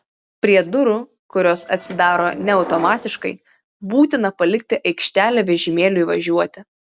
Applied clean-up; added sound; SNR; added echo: none; Subway, metro, underground; 14 dB; none.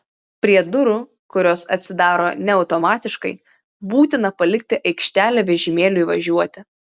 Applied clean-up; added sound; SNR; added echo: none; none; none; none.